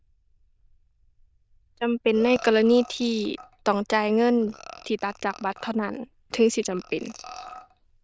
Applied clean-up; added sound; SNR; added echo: neural diffusion model UNIVERSE++.